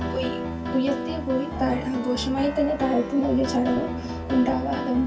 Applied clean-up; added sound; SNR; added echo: none; Piano; 5 dB; reverberation time 0.2 s.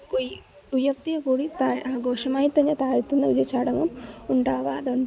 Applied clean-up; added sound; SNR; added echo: none; none; none; none.